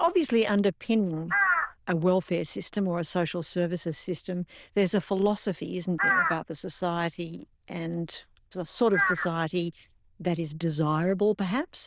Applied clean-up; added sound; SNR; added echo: neural diffusion model UNIVERSE++.